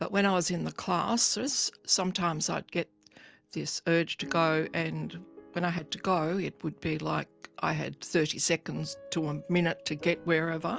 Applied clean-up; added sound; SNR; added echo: none; none; none; none.